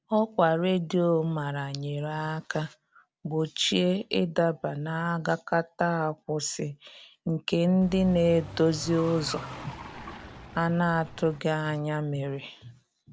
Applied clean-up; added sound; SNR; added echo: none; Car; 13 dB; none.